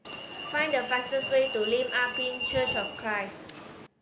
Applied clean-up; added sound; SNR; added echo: none; Alarm; 6 dB; none.